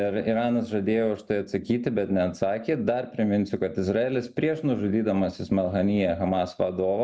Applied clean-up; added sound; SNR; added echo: none; none; none; none.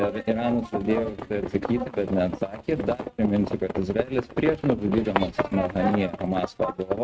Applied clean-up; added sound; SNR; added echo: neural mask model RNNoise.